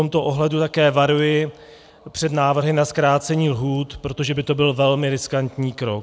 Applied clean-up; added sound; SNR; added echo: none; none; none; none.